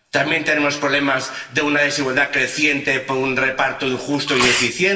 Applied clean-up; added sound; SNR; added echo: none; Sneeze; 6 dB; reverberation time 0.8 s.